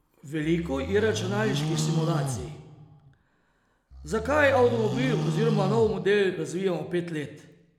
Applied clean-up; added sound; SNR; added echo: none; Livestock, farm animals, working animals; 5 dB; none.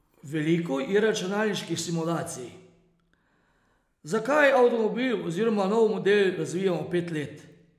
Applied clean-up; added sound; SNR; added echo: none; none; none; none.